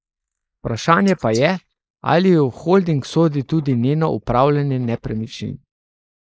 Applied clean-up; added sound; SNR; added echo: neural mask model Resemble Enhance denoiser.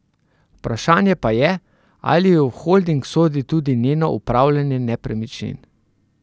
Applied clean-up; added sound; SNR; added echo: none; none; none; none.